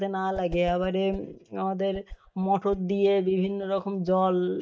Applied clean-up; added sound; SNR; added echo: neural mask model DeepFilterNet 3.